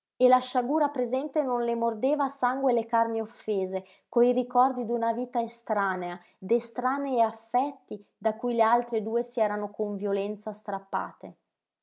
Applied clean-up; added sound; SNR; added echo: none; none; none; none.